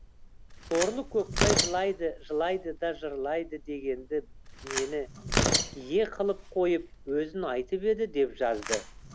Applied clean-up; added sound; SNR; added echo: none; Tearing; 4 dB; none.